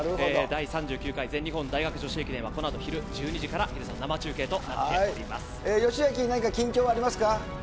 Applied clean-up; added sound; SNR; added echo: none; Boom + Crumpling, crinkling; 17 dB; none.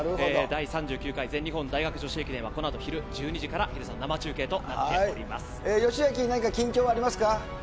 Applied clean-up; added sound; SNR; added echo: none; none; none; none.